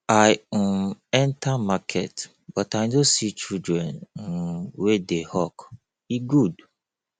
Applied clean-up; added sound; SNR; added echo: none; none; none; none.